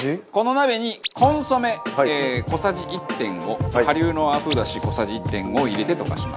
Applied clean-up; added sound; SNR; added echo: none; none; none; none.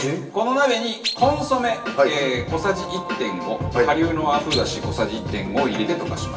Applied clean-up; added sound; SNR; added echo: none; none; none; reverberation time 0.9 s.